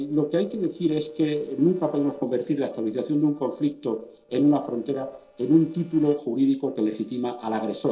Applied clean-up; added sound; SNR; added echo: neural separator model SepFormer DNS4.